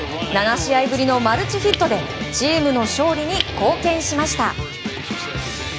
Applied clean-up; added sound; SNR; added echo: none; none; none; none.